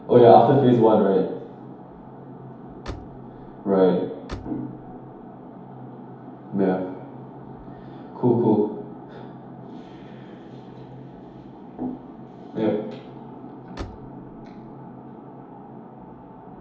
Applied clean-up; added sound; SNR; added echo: none; Slam; 18 dB; reverberation time 2.2 s.